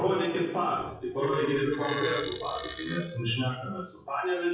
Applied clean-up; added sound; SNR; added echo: classical method WPE with log-MMSE.